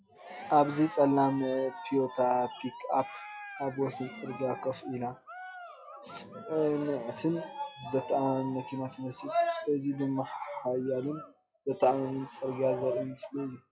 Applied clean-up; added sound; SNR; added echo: classical method log-MMSE.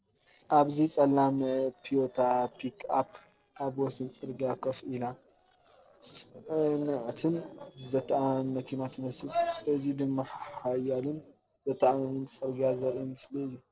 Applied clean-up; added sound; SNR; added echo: neural separator model SepFormer DNS4.